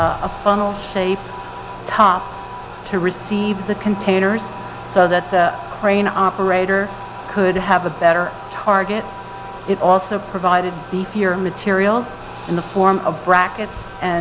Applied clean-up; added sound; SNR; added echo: none; Bathtub (filling or washing); 14 dB; none.